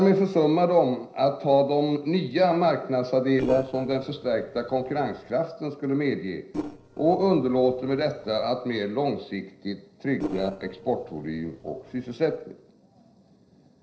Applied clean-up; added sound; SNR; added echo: neural separator model SepFormer DNS4.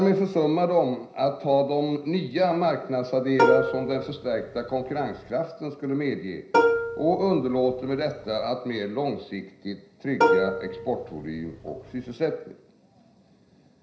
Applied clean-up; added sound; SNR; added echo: none; Plucked string instrument; 0 dB; reverberation time 0.5 s.